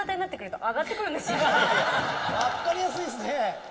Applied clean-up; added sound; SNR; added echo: none; Run; 20 dB; reverberation time 0.8 s.